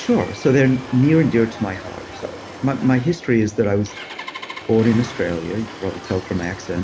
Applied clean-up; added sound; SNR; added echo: none; Subway, metro, underground + Engine starting; 15 dB; none.